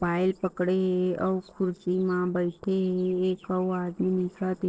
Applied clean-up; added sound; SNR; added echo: neural separator model SepFormer DNS4.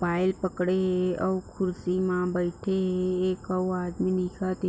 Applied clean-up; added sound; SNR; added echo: none; none; none; none.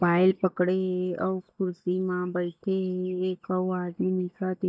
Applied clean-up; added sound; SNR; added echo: neural mask model DeepFilterNet 3.